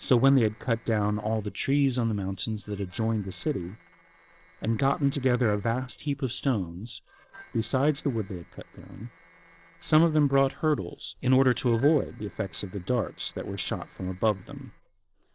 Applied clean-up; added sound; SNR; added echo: neural separator model SepFormer DNS4.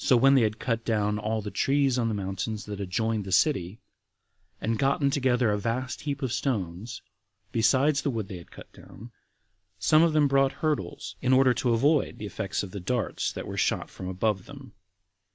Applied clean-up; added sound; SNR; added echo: none; none; none; none.